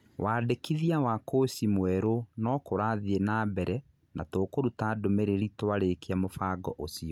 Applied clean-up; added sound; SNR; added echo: none; none; none; none.